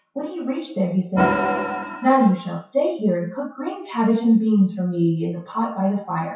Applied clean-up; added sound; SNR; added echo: classical method WPE with log-MMSE.